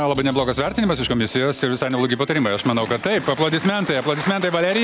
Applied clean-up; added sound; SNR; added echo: none; none; none; none.